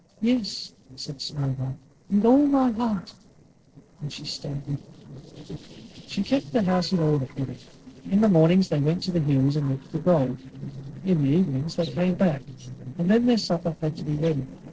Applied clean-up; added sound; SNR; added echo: neural separator model SepFormer DNS4.